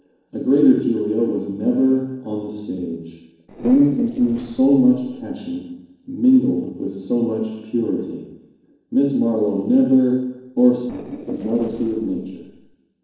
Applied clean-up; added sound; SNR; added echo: neural separator model SepFormer DNS4.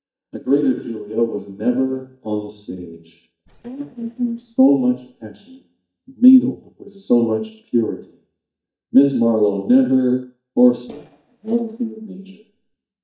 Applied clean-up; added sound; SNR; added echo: neural mask model DeepFilterNet 3.